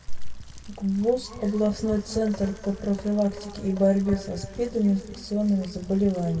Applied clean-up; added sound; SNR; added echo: none; Rain; 18 dB; reverberation time 2.5 s.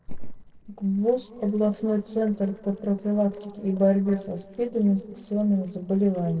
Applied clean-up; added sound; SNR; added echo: neural separator model SepFormer DNS4.